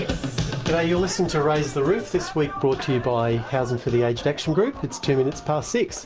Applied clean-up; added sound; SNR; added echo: none; none; none; none.